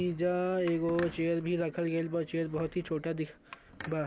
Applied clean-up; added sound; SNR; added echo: none; Squeak; 15 dB; none.